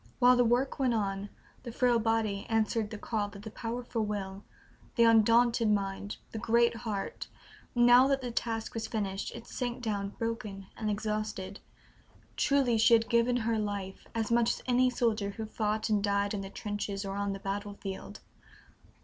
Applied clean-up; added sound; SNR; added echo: none; none; none; none.